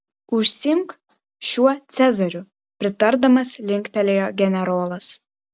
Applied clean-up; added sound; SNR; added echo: none; none; none; none.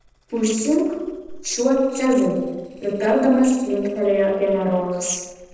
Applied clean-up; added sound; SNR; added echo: neural separator model SepFormer DNS4.